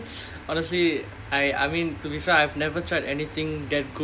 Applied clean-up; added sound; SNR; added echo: none; none; none; none.